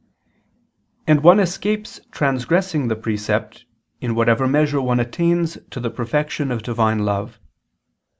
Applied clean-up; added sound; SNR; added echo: none; none; none; none.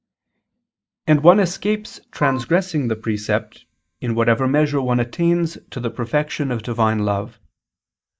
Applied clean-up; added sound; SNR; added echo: neural mask model DeepFilterNet 3.